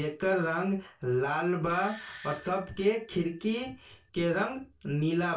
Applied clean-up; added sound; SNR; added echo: none; Doorbell; 20 dB; reverberation time 0.3 s.